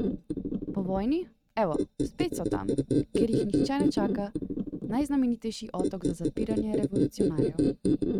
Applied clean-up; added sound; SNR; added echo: neural mask model RNNoise.